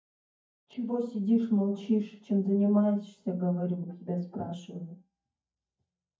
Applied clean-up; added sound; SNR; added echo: neural mask model DeepFilterNet 3.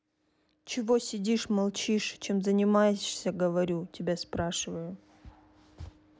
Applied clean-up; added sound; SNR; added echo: none; none; none; none.